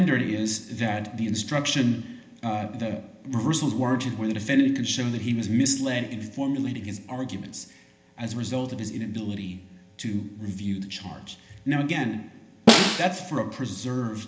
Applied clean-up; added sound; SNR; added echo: none; Snare drum; -5 dB; reverberation time 0.8 s.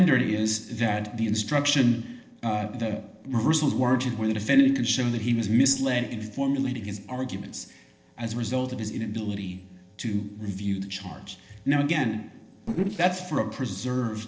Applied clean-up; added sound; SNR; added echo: neural separator model SepFormer DNS4.